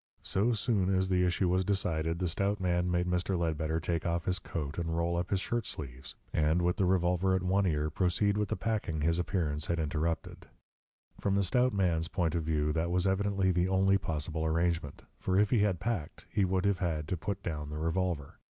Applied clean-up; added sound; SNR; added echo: none; none; none; none.